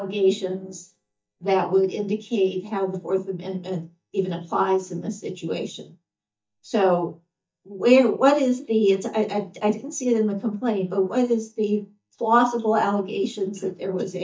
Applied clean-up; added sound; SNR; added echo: neural mask model DeepFilterNet 3.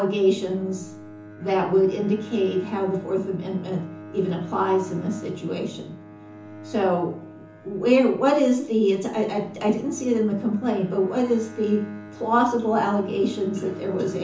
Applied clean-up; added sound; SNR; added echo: none; Bowed string instrument; 17 dB; reverberation time 0.6 s.